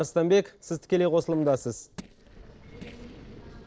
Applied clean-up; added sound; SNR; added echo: neural separator model SepFormer DNS4.